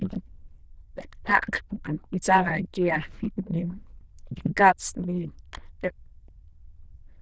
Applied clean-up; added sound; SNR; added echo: neural diffusion model UNIVERSE++.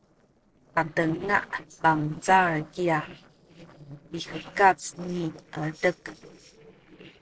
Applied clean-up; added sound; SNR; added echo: neural separator model SepFormer DNS4.